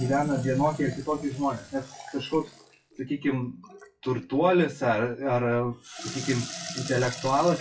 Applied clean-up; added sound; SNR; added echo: classical method WPE with log-MMSE.